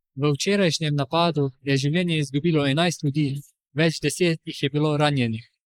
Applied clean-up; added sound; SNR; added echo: neural mask model Resemble Enhance denoiser.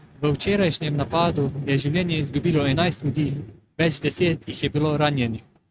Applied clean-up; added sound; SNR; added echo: neural mask model RNNoise.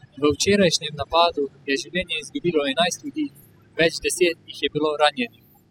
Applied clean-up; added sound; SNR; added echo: classical method spectral subtraction.